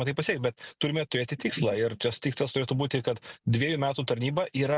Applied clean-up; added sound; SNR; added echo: none; none; none; none.